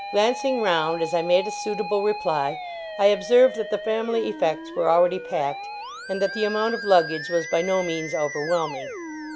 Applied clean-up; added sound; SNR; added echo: none; Musical instrument; 10 dB; none.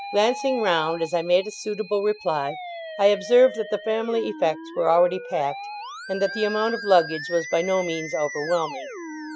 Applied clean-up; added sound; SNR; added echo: classical method spectral subtraction.